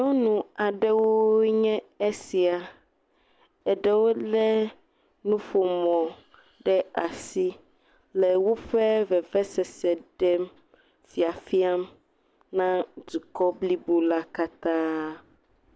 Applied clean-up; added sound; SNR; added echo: none; none; none; none.